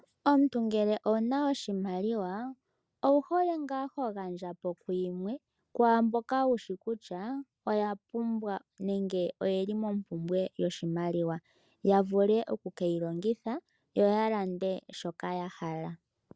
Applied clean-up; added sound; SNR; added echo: none; none; none; none.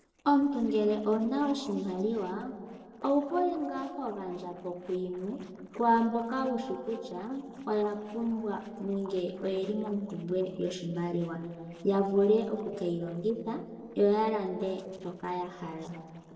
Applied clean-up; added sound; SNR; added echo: neural separator model SepFormer DNS4.